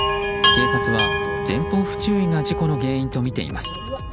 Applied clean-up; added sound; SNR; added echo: none; Bowed string instrument + Chime; 0 dB; none.